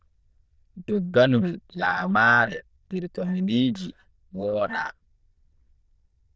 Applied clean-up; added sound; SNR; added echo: neural diffusion model UNIVERSE++.